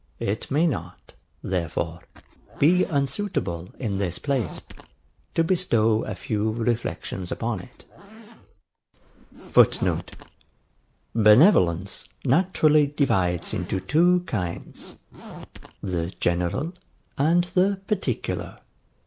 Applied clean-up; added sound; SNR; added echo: none; Zipper (clothing); 18 dB; none.